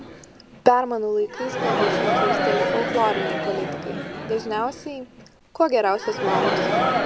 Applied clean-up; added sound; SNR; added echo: none; Crowd; 1 dB; none.